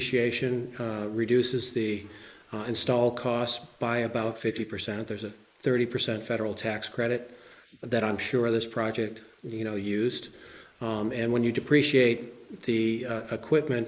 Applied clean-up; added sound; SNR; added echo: neural mask model Resemble Enhance denoiser.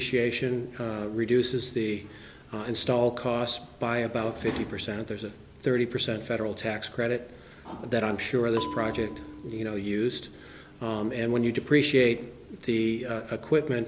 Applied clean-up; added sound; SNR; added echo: none; Bell; 14 dB; none.